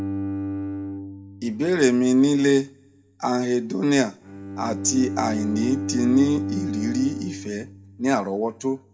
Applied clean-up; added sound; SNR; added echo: none; Bowed string instrument; 8 dB; reverberation time 0.3 s.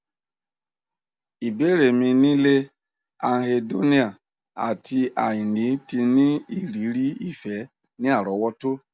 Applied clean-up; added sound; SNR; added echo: none; none; none; none.